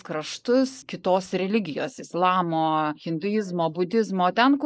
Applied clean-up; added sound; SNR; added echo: neural mask model Resemble Enhance denoiser.